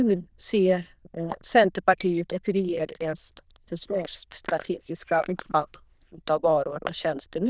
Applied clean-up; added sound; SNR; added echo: neural diffusion model UNIVERSE++.